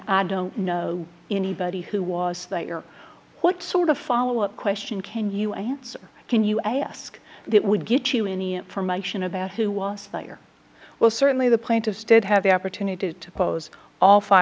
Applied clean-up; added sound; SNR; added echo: none; none; none; none.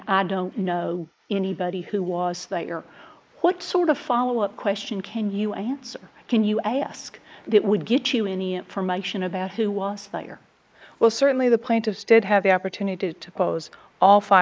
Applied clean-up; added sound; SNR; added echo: neural mask model Resemble Enhance denoiser.